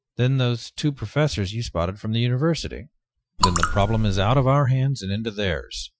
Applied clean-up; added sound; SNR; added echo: classical method Wiener filter.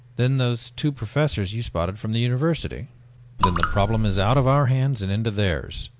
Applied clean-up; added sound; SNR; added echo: none; Raindrop / Drip; 2 dB; none.